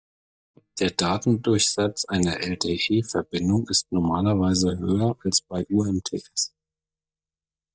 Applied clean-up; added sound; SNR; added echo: neural mask model DeepFilterNet 3.